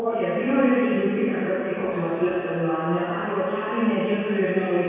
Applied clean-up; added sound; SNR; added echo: none; none; none; reverberation time 2.0 s.